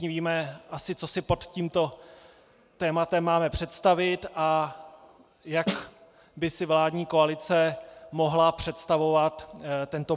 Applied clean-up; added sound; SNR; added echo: none; Snare drum; 6 dB; none.